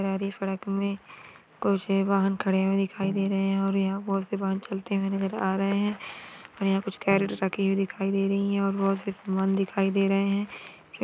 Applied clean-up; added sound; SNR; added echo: none; Snare drum; 17 dB; none.